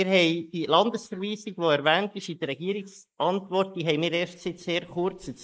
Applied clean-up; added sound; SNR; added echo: neural mask model Resemble Enhance denoiser.